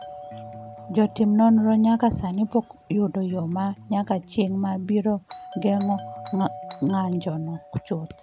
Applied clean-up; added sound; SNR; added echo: none; Electric guitar + Doorbell; 17 dB; none.